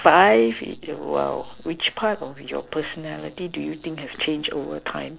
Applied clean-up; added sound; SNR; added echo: neural separator model SepFormer DNS4.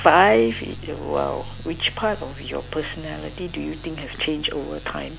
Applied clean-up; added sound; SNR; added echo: none; Piano; 15 dB; none.